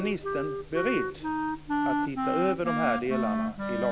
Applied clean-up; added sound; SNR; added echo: none; Wind instrument, woodwind instrument; -1 dB; none.